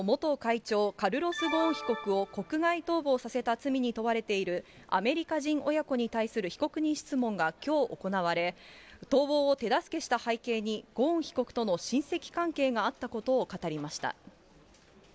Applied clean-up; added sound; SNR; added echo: none; none; none; none.